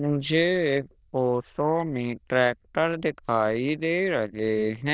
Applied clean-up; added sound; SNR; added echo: neural diffusion model UNIVERSE++.